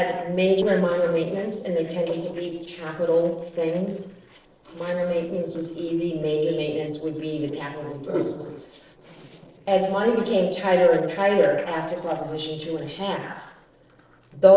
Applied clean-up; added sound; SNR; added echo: neural separator model SepFormer DNS4.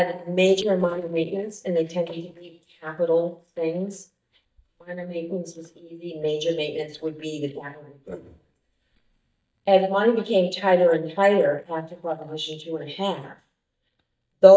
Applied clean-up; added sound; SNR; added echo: neural mask model DeepFilterNet 3.